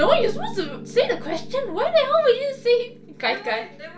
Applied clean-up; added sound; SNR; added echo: none; Piano; 11 dB; reverberation time 0.3 s.